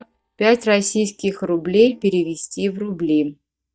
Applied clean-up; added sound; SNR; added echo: neural mask model DeepFilterNet 3.